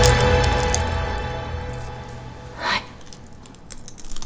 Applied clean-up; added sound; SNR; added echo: none; Chewing, mastication; 10 dB; none.